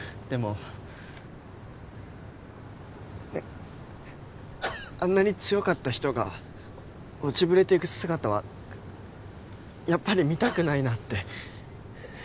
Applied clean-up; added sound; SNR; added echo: none; Sneeze / Cough; 12 dB; none.